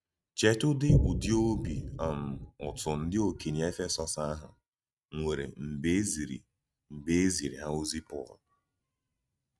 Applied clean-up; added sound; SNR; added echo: neural mask model RNNoise.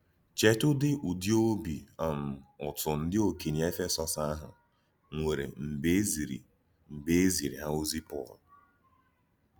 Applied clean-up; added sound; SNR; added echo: none; none; none; none.